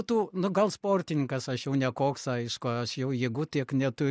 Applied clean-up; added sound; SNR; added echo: none; none; none; none.